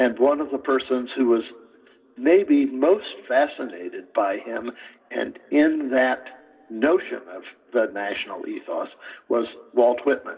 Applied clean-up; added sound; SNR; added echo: none; none; none; reverberation time 2.1 s.